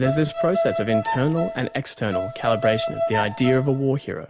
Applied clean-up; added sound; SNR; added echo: none; Bowed string instrument; 4 dB; none.